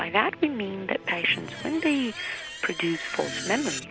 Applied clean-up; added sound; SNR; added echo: none; Screech; 11 dB; none.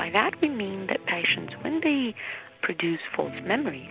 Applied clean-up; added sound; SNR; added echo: none; none; none; none.